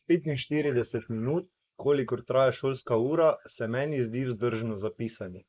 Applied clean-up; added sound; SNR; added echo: neural mask model Resemble Enhance denoiser.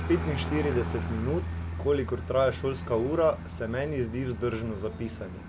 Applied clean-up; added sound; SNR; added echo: none; Aircraft; 5 dB; none.